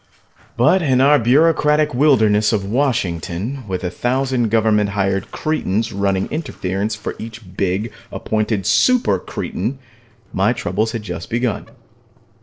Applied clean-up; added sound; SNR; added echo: neural separator model SepFormer DNS4.